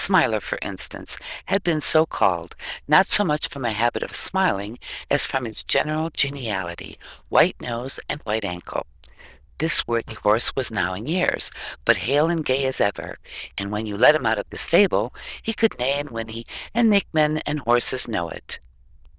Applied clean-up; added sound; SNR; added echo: neural diffusion model UNIVERSE++.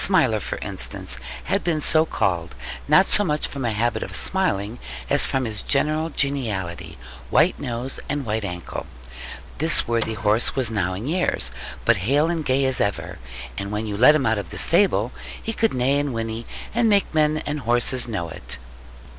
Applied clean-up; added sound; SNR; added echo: none; Printer; 8 dB; none.